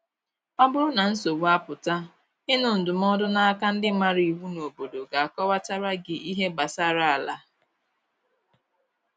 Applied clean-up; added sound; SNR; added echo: none; none; none; none.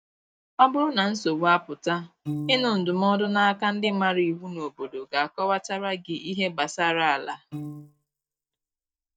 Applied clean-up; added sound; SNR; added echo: neural mask model DeepFilterNet 3.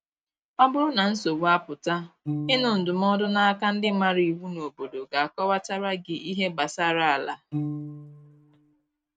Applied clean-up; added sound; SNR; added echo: neural mask model RNNoise.